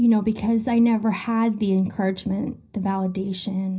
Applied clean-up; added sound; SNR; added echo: none; none; none; reverberation time 0.4 s.